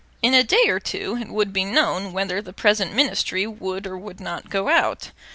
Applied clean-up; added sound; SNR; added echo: none; none; none; none.